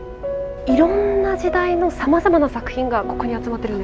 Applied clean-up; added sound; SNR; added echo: none; none; none; none.